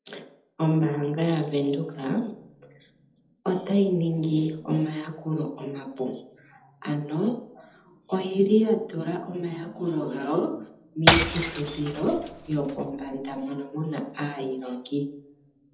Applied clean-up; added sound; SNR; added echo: none; Shatter / Crushing; -1 dB; reverberation time 0.8 s.